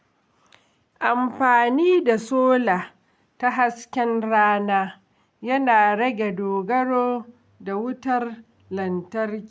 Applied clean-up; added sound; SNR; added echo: none; none; none; none.